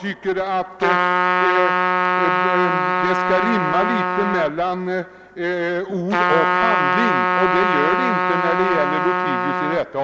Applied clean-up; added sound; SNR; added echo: none; Trumpet; -3 dB; none.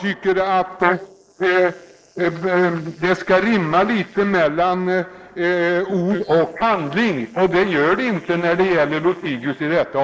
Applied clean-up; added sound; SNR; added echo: neural mask model Resemble Enhance denoiser.